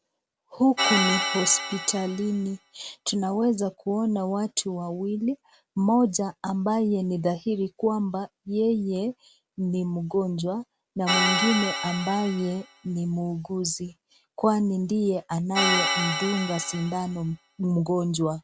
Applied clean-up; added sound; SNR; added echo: none; Organ; 2 dB; none.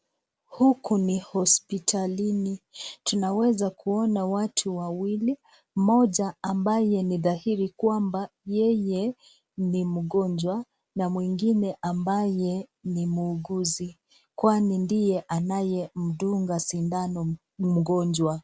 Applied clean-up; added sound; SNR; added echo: none; none; none; none.